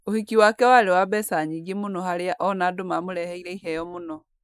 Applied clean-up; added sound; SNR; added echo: neural mask model Resemble Enhance denoiser.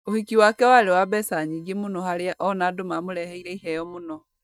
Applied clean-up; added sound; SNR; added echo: neural mask model DeepFilterNet 3.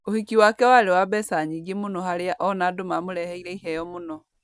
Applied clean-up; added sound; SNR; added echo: none; none; none; none.